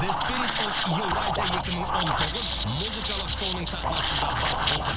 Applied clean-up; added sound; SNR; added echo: none; Liquid; -3 dB; none.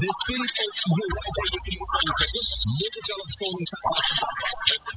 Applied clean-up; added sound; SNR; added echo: classical method spectral subtraction.